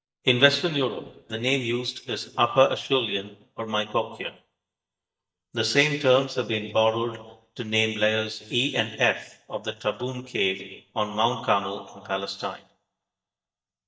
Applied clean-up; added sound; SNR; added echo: neural mask model DeepFilterNet 3.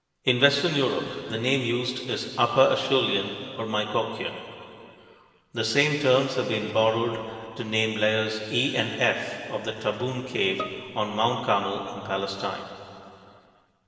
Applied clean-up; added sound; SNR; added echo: none; Bowed string instrument; 15 dB; reverberation time 2.7 s.